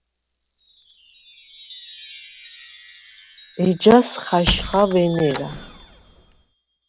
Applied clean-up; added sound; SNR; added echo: none; Wind chime + Squeak; 13 dB; none.